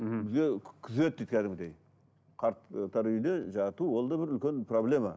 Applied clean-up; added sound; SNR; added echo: none; none; none; none.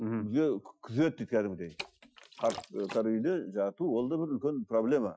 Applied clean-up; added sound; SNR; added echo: classical method Wiener filter.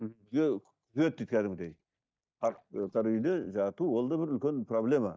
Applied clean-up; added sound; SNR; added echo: neural mask model DeepFilterNet 3.